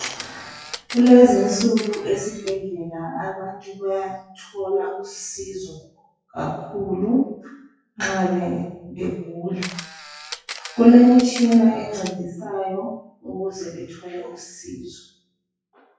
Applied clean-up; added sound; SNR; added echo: classical method WPE with log-MMSE.